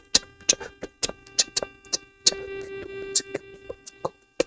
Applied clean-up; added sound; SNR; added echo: neural mask model RNNoise.